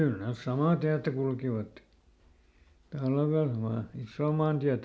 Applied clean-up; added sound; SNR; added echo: none; none; none; none.